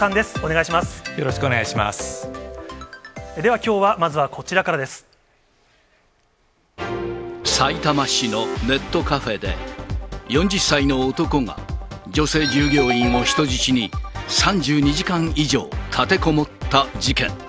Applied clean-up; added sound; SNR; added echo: none; none; none; none.